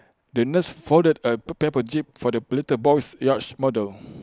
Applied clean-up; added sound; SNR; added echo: none; none; none; none.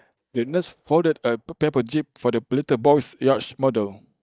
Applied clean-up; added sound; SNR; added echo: neural mask model DeepFilterNet 3.